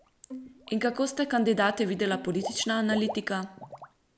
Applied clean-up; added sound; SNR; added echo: none; Bowed string instrument + Water / Liquid; 14 dB; none.